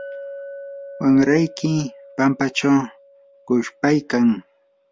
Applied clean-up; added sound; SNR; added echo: none; Chink, clink; 18 dB; none.